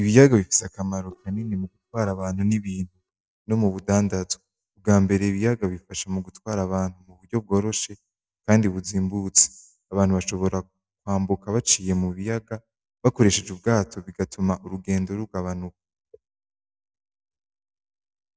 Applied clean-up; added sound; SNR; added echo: neural mask model DeepFilterNet 3.